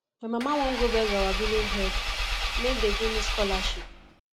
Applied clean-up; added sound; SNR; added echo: none; Engine / Car; -1 dB; none.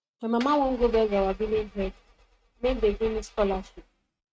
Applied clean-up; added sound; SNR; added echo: neural mask model RNNoise.